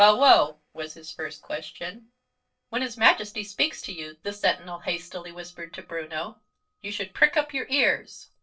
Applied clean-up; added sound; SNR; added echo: neural separator model SepFormer DNS4.